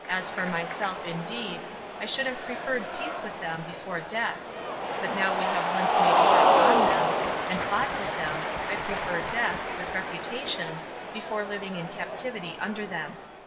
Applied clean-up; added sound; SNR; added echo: none; Cheering; -5 dB; reverberation time 0.9 s.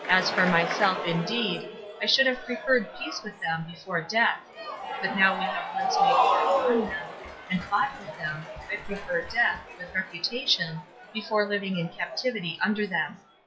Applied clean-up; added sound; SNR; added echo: classical method WPE with log-MMSE.